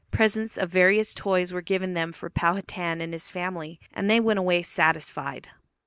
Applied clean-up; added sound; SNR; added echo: neural mask model Resemble Enhance denoiser.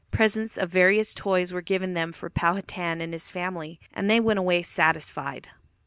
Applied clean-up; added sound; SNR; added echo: none; none; none; none.